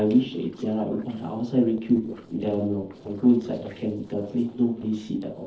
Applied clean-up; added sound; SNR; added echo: neural separator model SepFormer DNS4.